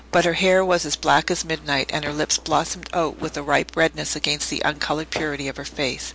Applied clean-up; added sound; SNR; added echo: none; Walk, footsteps; 19 dB; none.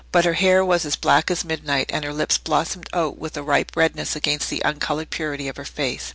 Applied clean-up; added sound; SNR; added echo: none; none; none; none.